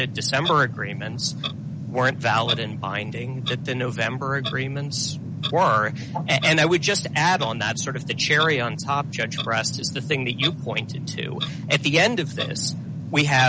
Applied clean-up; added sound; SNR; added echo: none; Clock; 13 dB; none.